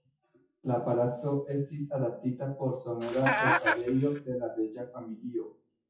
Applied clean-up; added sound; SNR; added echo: classical method WPE with log-MMSE.